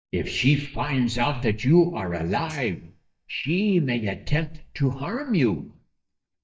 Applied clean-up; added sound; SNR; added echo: neural mask model DeepFilterNet 3.